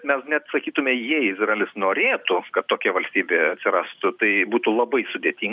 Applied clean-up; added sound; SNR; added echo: none; none; none; none.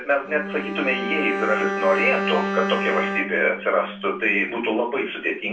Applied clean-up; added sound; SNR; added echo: none; Bowed string instrument; 5 dB; reverberation time 0.3 s.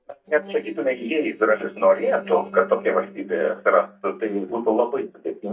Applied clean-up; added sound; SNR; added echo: neural mask model DeepFilterNet 3.